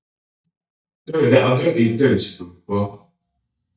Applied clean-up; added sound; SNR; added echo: neural mask model DeepFilterNet 3.